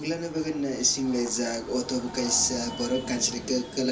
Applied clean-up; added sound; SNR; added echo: none; Train; 13 dB; reverberation time 0.3 s.